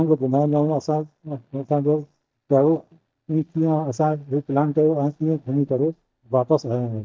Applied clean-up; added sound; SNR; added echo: neural mask model DeepFilterNet 3.